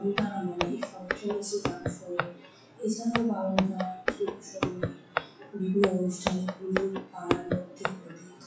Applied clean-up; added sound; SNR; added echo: classical method WPE with log-MMSE.